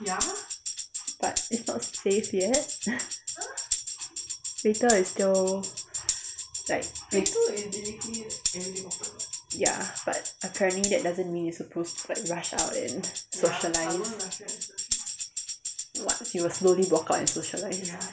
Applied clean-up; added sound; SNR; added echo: none; Tambourine; 3 dB; none.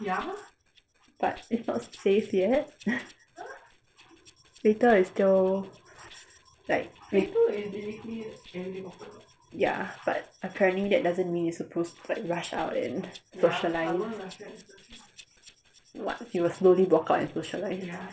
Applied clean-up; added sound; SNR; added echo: neural separator model SepFormer DNS4.